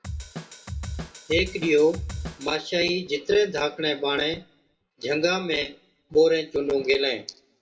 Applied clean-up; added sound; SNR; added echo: none; Drum kit; 9 dB; reverberation time 0.3 s.